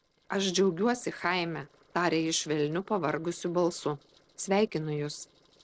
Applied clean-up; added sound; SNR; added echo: neural separator model SepFormer DNS4.